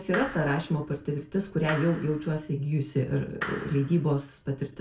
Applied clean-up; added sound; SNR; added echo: none; Clapping; 12 dB; reverberation time 0.3 s.